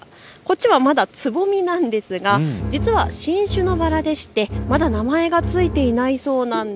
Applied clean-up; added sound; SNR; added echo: none; Bowed string instrument; 6 dB; none.